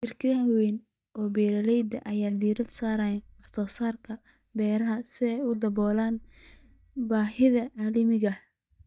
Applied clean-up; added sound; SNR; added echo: neural mask model DeepFilterNet 3.